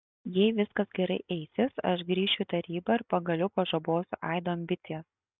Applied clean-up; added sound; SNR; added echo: none; none; none; none.